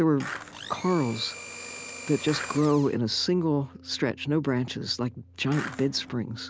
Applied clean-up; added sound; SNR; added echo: none; Domestic sounds, home sounds + Skateboard; 12 dB; none.